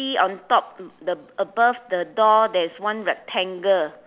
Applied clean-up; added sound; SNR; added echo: none; none; none; none.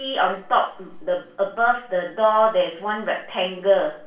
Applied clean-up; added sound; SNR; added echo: none; none; none; reverberation time 0.3 s.